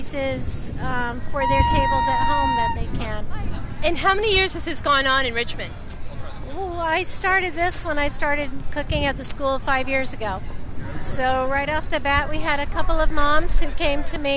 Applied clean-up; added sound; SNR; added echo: none; Thunder + Wind instrument, woodwind instrument; -2 dB; none.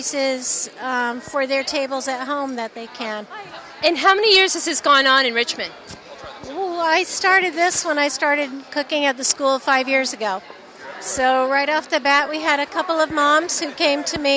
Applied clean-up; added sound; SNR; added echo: none; none; none; none.